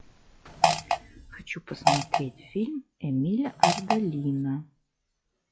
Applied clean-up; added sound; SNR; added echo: classical method log-MMSE.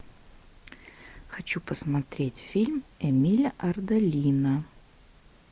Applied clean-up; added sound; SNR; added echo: none; none; none; none.